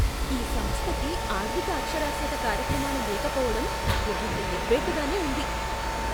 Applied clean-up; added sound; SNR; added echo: none; Mechanisms; -4 dB; none.